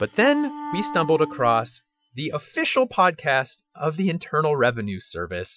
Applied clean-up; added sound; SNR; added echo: classical method Wiener filter.